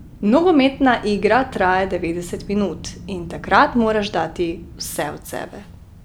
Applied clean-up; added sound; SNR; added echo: none; Wind; 17 dB; none.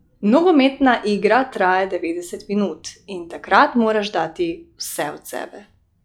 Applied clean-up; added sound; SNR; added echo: classical method log-MMSE.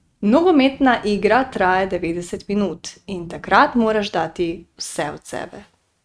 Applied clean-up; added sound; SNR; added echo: neural mask model RNNoise.